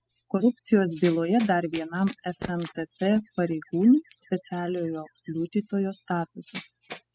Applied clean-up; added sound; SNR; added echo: classical method spectral subtraction.